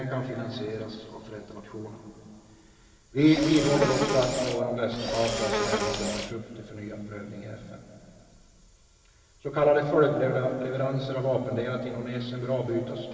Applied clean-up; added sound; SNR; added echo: none; Insect; 2 dB; reverberation time 2.8 s.